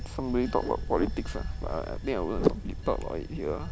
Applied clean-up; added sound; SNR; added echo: none; Bell / Train; 4 dB; none.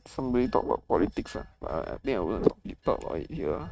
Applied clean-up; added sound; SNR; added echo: neural mask model RNNoise.